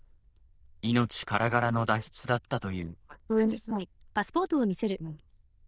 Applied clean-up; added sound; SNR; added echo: neural diffusion model UNIVERSE++.